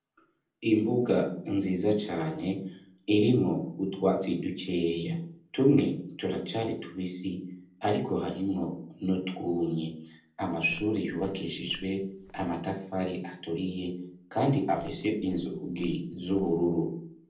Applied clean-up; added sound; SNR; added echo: neural separator model SepFormer DNS4.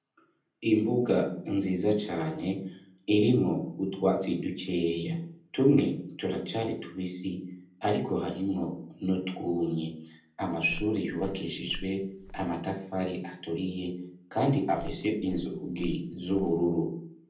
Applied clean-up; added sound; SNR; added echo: none; Walk, footsteps; 14 dB; reverberation time 0.6 s.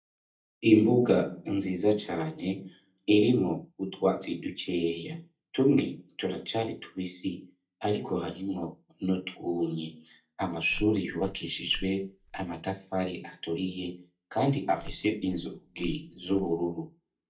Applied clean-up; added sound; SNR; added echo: neural mask model DeepFilterNet 3.